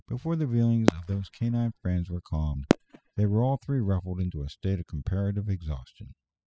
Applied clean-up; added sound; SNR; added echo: classical method spectral subtraction.